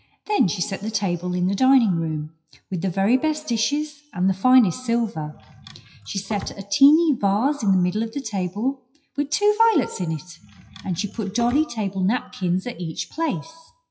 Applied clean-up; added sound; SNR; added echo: classical method WPE with log-MMSE.